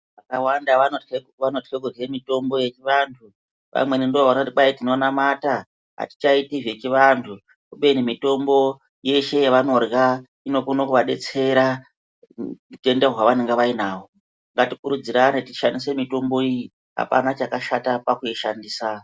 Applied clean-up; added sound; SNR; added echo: none; none; none; none.